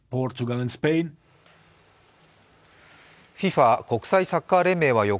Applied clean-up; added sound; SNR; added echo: none; none; none; none.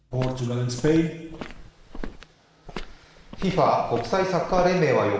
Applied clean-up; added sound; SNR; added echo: none; Walk, footsteps; 12 dB; reverberation time 1.1 s.